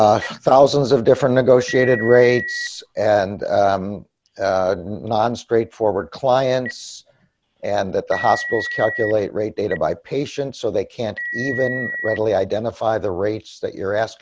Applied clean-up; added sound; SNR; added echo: none; Telephone; 11 dB; none.